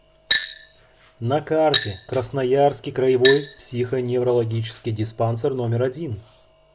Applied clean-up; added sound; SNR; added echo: none; Glass; 6 dB; none.